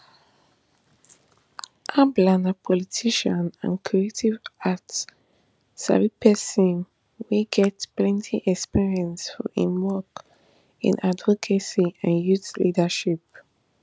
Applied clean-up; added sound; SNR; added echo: none; none; none; none.